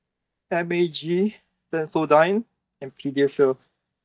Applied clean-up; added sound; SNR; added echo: neural mask model DeepFilterNet 3.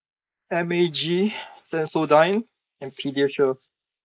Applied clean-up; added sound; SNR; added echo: neural mask model Resemble Enhance denoiser.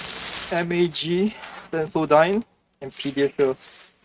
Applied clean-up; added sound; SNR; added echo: neural mask model RNNoise.